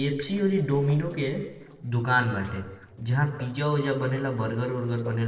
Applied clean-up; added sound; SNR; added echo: neural separator model SepFormer DNS4.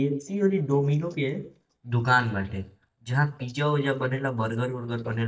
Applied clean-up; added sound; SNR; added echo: neural mask model DeepFilterNet 3.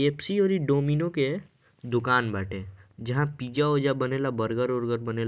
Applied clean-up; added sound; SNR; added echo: none; none; none; none.